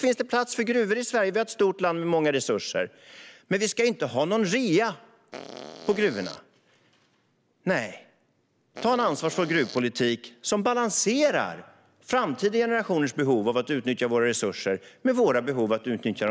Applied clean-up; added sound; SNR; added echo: none; Fart; 15 dB; none.